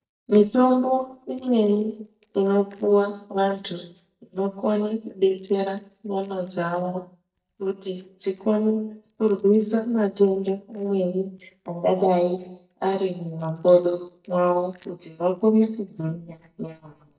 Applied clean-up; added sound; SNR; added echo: neural mask model DeepFilterNet 3.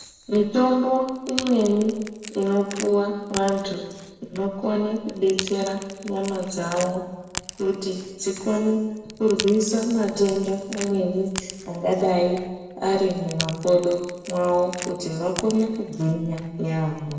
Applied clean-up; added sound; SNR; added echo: none; Crack / Crackle; 15 dB; reverberation time 1.2 s.